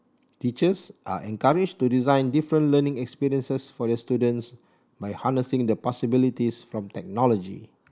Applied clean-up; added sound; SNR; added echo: none; none; none; none.